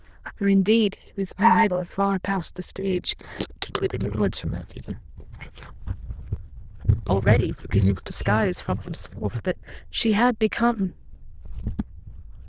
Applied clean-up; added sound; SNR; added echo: neural diffusion model UNIVERSE++.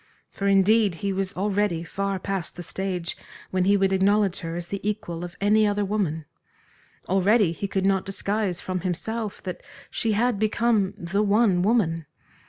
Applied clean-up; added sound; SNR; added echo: none; none; none; none.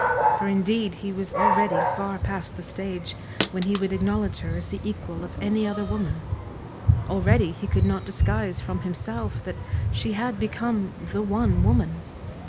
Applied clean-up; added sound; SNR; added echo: none; Dog; -1 dB; none.